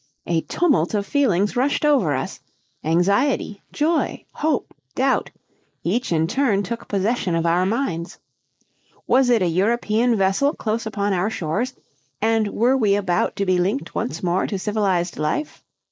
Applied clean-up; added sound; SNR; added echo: neural mask model Resemble Enhance denoiser.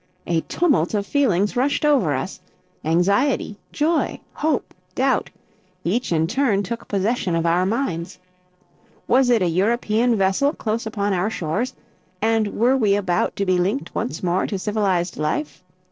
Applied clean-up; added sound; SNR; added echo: neural separator model SepFormer DNS4.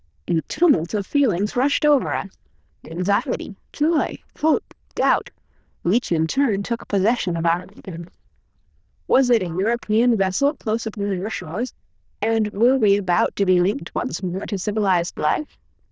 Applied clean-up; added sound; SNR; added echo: neural diffusion model UNIVERSE++.